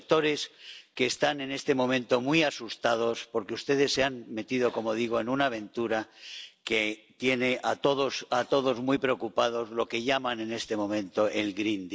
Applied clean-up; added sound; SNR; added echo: none; none; none; none.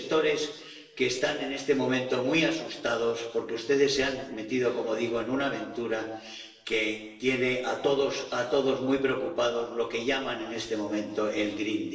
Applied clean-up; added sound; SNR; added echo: none; none; none; reverberation time 1.0 s.